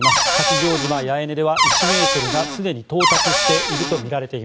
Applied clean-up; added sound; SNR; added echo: none; Cupboard open or close / Door; -4 dB; none.